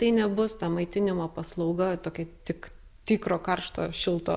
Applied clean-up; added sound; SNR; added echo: none; none; none; none.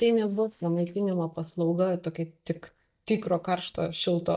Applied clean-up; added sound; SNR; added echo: neural mask model DeepFilterNet 3.